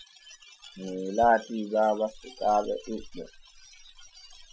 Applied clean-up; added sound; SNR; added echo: classical method Wiener filter.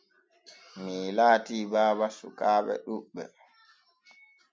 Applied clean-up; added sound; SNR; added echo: none; none; none; none.